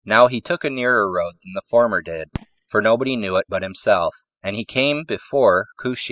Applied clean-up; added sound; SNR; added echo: classical method spectral subtraction.